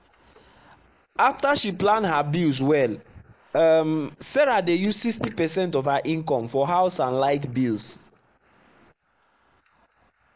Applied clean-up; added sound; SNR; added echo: neural mask model Resemble Enhance denoiser.